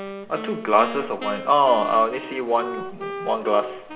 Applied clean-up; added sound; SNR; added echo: none; Wind instrument, woodwind instrument; 11 dB; reverberation time 2.9 s.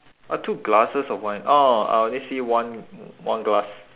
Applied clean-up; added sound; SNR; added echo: none; none; none; none.